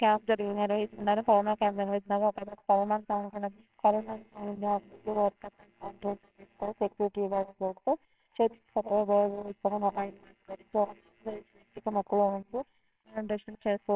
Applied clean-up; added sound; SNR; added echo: neural separator model SepFormer WHAMR!.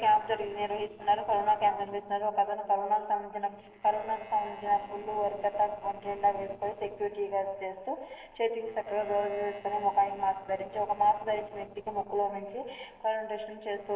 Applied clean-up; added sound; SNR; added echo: neural separator model SepFormer DNS4.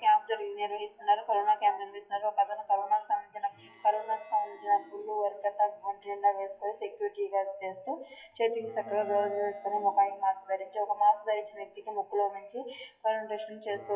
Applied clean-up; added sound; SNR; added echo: classical method WPE with log-MMSE.